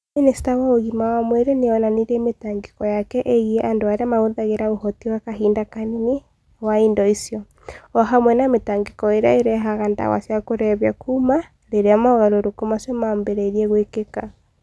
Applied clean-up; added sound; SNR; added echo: none; none; none; none.